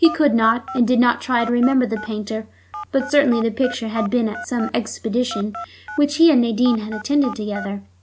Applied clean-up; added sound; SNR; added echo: none; Telephone; 15 dB; none.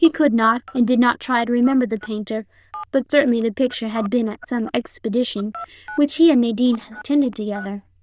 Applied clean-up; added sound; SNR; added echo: neural diffusion model UNIVERSE++.